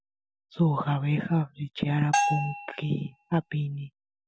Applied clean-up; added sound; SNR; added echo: none; Bell; 2 dB; none.